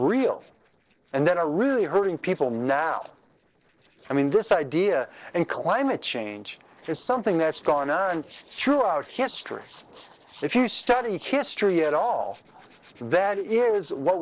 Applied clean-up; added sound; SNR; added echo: neural separator model SepFormer DNS4.